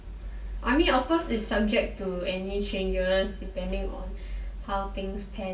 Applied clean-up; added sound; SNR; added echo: none; none; none; reverberation time 0.8 s.